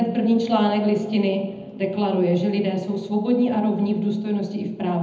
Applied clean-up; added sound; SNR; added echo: none; none; none; reverberation time 0.8 s.